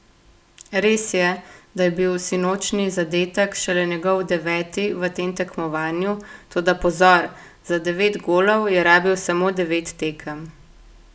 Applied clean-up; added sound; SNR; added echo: none; none; none; none.